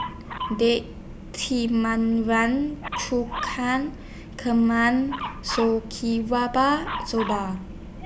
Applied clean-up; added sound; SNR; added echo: none; Dog; 13 dB; none.